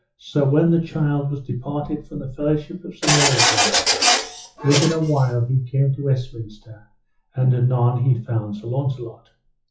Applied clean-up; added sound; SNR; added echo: classical method WPE with log-MMSE.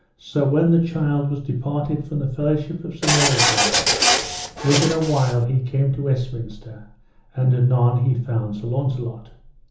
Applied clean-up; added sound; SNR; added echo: none; Printer; -1 dB; reverberation time 1.2 s.